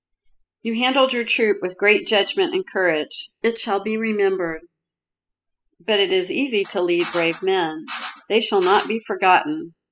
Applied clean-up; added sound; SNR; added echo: classical method spectral subtraction.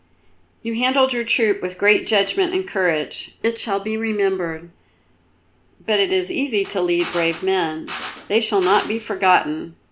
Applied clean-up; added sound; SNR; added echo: none; Drill; 12 dB; none.